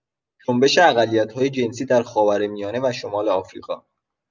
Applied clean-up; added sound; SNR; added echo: none; none; none; none.